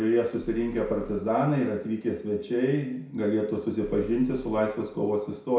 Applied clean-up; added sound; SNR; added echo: none; Alarm; 20 dB; reverberation time 0.6 s.